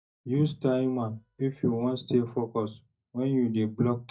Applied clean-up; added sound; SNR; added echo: neural mask model DeepFilterNet 3.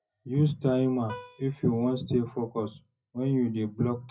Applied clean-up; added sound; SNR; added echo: classical method WPE with log-MMSE.